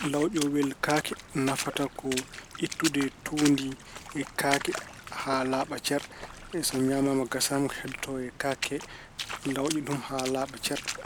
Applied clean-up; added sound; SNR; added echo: none; Water / Splash, splatter; 10 dB; none.